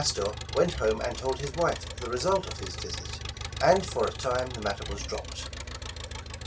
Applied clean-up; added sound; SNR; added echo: none; Engine; 7 dB; none.